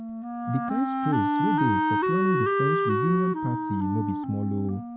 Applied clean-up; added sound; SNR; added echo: none; Wind instrument, woodwind instrument; -2 dB; none.